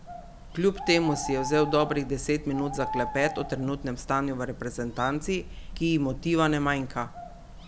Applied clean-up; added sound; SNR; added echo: none; Bird; 10 dB; none.